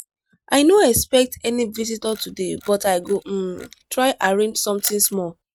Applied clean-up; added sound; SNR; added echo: neural mask model RNNoise.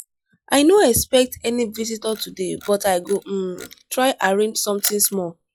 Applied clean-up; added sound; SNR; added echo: classical method log-MMSE.